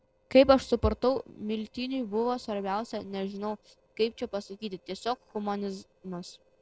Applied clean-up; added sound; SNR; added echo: neural separator model SepFormer DNS4.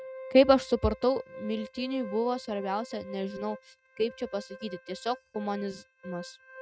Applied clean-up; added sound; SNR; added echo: neural mask model RNNoise.